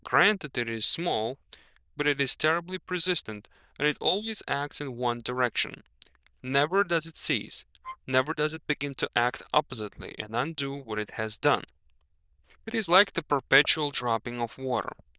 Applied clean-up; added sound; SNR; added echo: neural diffusion model UNIVERSE++.